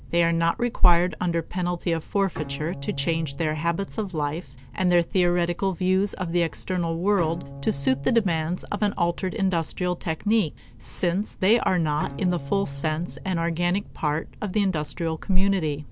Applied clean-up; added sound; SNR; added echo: none; Bowed string instrument; 18 dB; none.